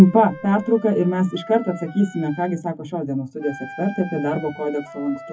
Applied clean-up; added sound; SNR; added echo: classical method WPE with log-MMSE.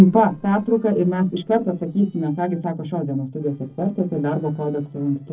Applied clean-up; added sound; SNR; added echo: neural separator model SepFormer DNS4.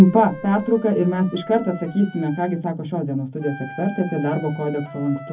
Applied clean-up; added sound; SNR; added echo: none; Wind instrument, woodwind instrument; 17 dB; reverberation time 0.3 s.